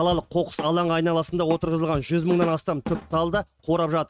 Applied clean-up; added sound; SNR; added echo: neural mask model RNNoise.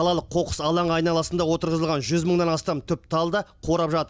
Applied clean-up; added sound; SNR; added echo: none; none; none; none.